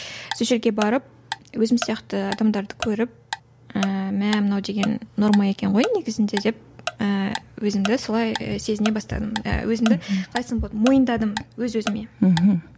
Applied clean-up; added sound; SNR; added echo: none; Tick-tock; 13 dB; none.